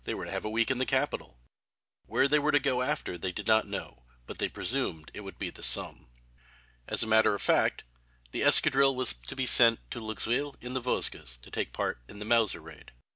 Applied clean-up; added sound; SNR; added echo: none; none; none; none.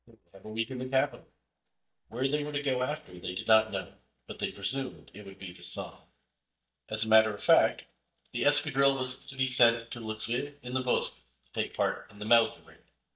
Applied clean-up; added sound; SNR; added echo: neural mask model DeepFilterNet 3.